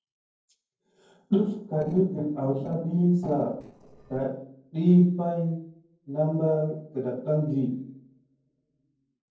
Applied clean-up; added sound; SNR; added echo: neural separator model SepFormer DNS4.